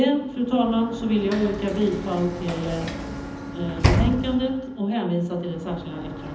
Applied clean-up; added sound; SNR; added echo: none; Sliding door / Slam; 4 dB; reverberation time 0.8 s.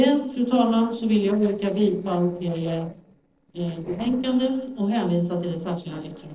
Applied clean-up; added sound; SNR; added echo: neural separator model SepFormer DNS4.